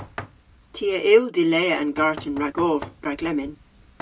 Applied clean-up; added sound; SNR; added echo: none; Knock; 18 dB; none.